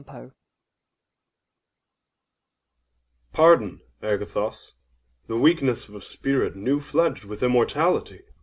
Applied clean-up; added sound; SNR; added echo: none; none; none; none.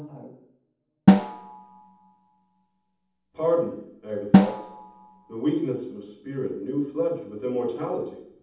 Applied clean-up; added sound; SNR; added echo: none; Snare drum; -5 dB; reverberation time 0.8 s.